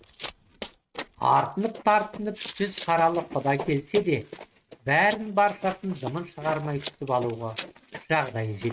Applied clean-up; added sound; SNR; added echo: neural mask model RNNoise.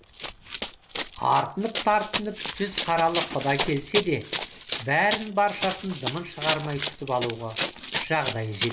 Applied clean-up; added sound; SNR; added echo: none; Run; 6 dB; none.